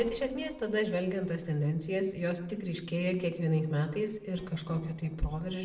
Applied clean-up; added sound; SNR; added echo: neural separator model SepFormer DNS4.